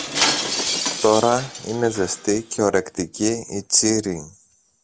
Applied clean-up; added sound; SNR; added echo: none; Shatter; 6 dB; none.